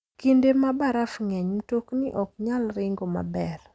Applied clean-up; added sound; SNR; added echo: none; none; none; none.